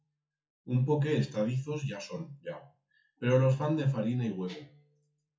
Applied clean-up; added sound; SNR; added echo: classical method WPE with log-MMSE.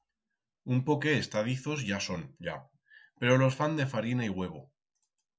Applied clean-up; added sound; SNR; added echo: none; none; none; none.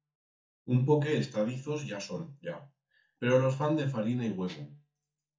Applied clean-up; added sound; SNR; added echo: neural mask model DeepFilterNet 3.